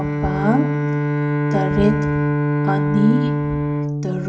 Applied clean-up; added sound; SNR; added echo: none; Bowed string instrument; -3 dB; reverberation time 0.6 s.